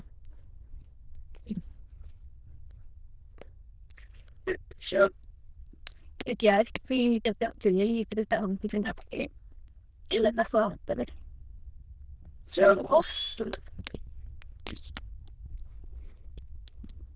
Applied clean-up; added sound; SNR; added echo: neural diffusion model UNIVERSE++.